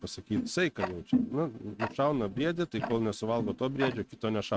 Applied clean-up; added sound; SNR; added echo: neural mask model RNNoise.